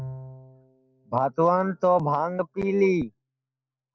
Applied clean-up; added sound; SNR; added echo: neural separator model SepFormer DNS4.